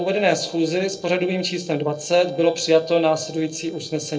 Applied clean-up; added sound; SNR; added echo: neural separator model SepFormer DNS4.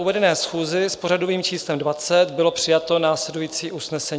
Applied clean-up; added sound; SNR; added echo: none; none; none; none.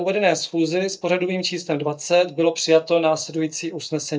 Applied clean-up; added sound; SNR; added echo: neural mask model DeepFilterNet 3.